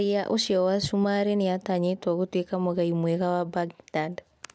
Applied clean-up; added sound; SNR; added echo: none; none; none; none.